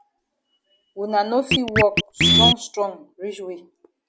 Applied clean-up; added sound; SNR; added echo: none; Scratching (performance technique); -4 dB; none.